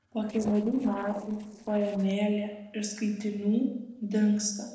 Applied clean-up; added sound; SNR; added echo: neural separator model SepFormer DNS4.